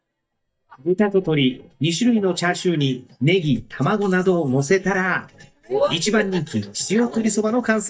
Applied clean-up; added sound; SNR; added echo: neural mask model DeepFilterNet 3.